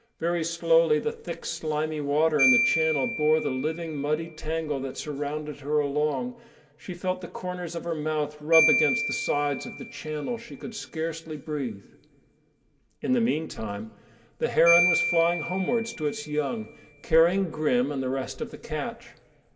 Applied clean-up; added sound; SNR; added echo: none; Marimba, xylophone; 6 dB; reverberation time 1.1 s.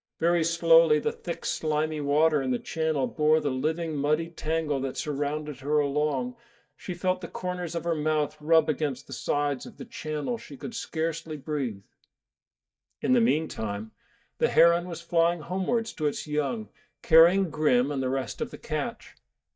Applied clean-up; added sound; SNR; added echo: neural mask model DeepFilterNet 3.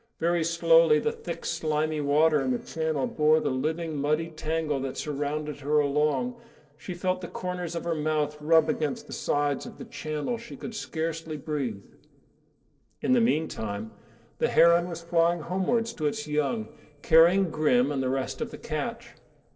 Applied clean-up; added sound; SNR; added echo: neural separator model SepFormer DNS4.